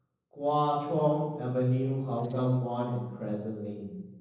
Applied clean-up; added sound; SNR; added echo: neural separator model SepFormer DNS4.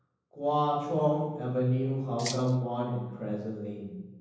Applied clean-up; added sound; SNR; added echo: none; Rattle (instrument); 10 dB; reverberation time 1.1 s.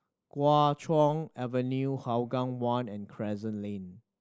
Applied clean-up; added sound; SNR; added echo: none; none; none; none.